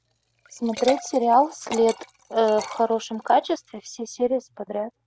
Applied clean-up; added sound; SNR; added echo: none; Liquid; 16 dB; none.